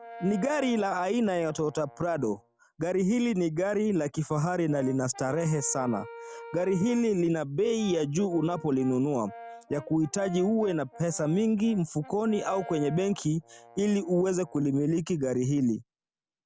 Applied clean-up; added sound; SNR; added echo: none; Brass instrument; 19 dB; none.